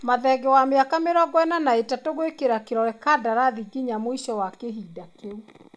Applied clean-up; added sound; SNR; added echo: none; none; none; none.